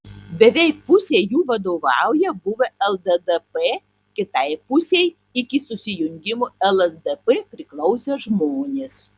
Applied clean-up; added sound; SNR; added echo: none; none; none; none.